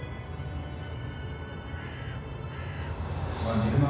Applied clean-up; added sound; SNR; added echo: none; Bird; 16 dB; reverberation time 1.1 s.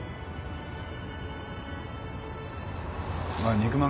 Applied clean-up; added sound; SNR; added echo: none; none; none; none.